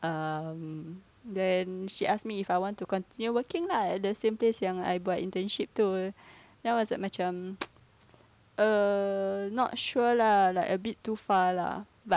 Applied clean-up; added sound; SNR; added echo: none; none; none; none.